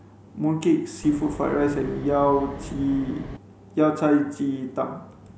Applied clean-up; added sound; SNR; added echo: none; Wind; 12 dB; none.